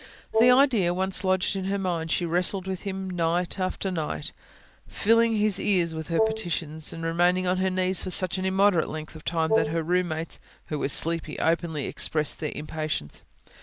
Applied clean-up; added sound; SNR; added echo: none; Wind instrument, woodwind instrument; 1 dB; none.